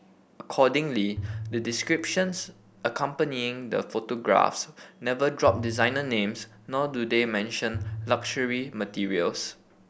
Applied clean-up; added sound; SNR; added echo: none; Bowed string instrument; 12 dB; none.